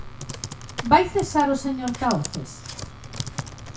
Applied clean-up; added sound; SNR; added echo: none; Computer keyboard; 10 dB; reverberation time 0.2 s.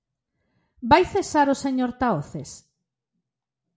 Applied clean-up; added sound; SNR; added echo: none; none; none; none.